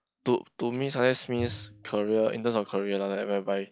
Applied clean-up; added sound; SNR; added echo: classical method log-MMSE.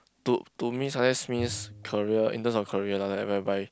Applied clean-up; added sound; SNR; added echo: none; Bowed string instrument; 17 dB; none.